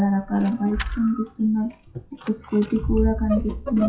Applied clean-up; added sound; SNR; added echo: classical method WPE with log-MMSE.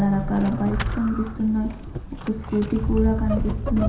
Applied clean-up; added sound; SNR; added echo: none; Squeak / Accelerating, revving, vroom / Vehicle; 3 dB; reverberation time 0.7 s.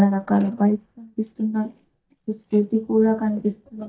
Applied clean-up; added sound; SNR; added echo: neural mask model DeepFilterNet 3.